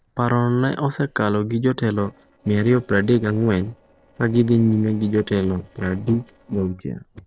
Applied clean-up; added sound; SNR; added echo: neural separator model SepFormer DNS4.